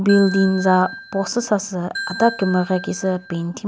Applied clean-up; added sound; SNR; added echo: none; Ringtone / Bell; 13 dB; none.